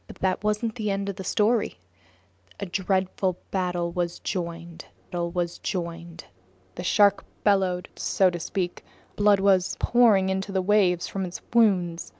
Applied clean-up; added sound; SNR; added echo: none; none; none; none.